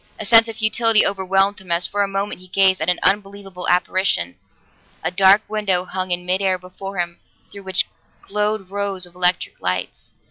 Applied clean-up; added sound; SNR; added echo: none; none; none; none.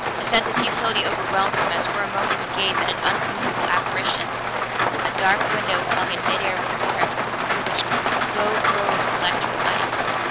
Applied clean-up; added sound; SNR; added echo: none; Rain; -4 dB; none.